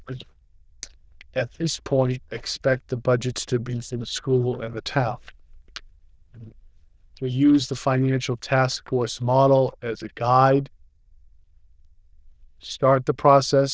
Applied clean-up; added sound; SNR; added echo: neural diffusion model UNIVERSE++.